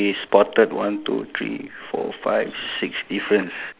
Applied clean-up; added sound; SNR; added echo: none; none; none; none.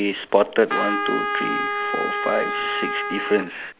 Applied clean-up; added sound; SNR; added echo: none; Trumpet; 2 dB; none.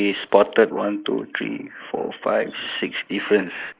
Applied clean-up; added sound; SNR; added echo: neural mask model Resemble Enhance denoiser.